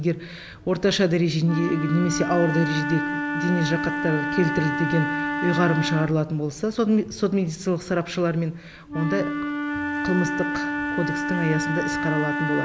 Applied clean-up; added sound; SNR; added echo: none; Wind instrument, woodwind instrument; 4 dB; none.